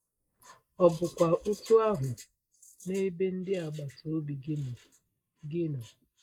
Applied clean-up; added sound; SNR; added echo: neural mask model Resemble Enhance denoiser.